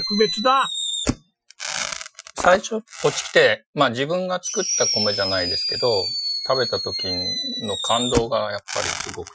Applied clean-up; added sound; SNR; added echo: classical method Wiener filter.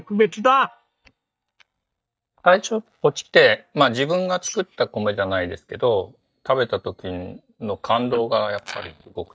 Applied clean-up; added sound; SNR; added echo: neural mask model DeepFilterNet 3.